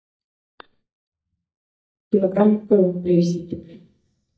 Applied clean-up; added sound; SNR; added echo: neural mask model DeepFilterNet 3.